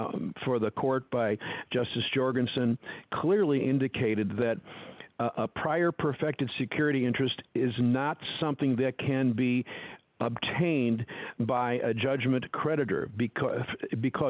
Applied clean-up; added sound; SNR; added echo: none; none; none; none.